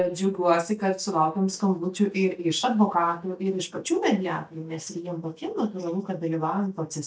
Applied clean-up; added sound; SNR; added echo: neural mask model DeepFilterNet 3.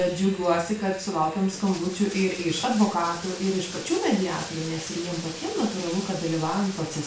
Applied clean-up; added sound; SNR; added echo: none; Bathtub (filling or washing); 13 dB; reverberation time 0.4 s.